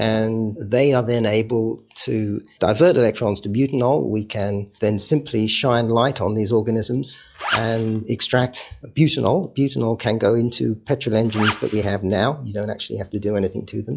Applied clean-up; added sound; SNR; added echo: classical method log-MMSE.